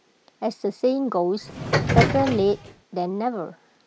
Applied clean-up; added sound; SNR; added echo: none; Subway, metro, underground; -1 dB; none.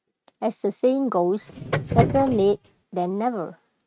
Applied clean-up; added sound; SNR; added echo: neural mask model RNNoise.